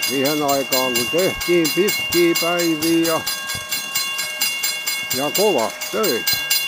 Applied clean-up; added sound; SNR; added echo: none; Train; 1 dB; none.